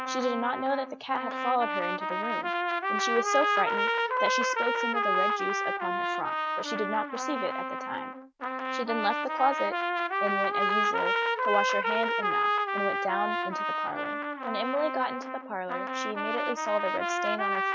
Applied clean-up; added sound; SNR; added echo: none; Trumpet; -3 dB; none.